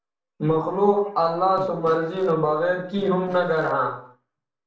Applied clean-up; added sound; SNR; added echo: neural separator model SepFormer DNS4.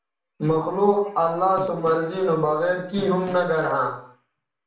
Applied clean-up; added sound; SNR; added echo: none; Fart; 19 dB; reverberation time 0.5 s.